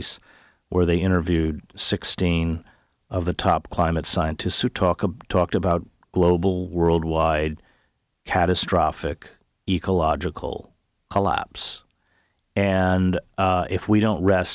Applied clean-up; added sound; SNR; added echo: none; none; none; none.